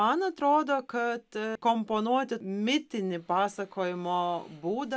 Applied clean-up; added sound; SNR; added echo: none; none; none; none.